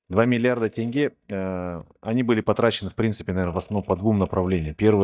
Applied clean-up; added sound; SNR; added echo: neural mask model DeepFilterNet 3.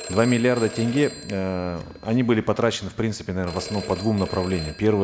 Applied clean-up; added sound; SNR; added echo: none; Telephone; 15 dB; none.